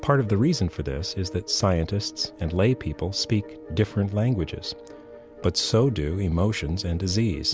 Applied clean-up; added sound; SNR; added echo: none; none; none; none.